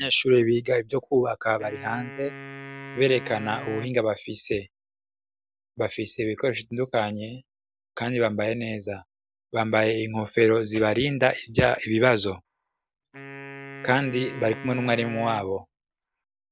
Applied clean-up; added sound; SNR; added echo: none; Wind instrument, woodwind instrument; 15 dB; none.